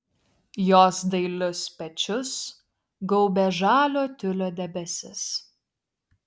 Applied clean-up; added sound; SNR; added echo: none; none; none; none.